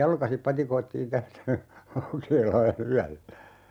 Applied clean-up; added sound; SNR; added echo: none; none; none; none.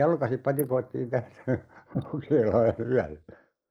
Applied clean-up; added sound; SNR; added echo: neural mask model Resemble Enhance denoiser.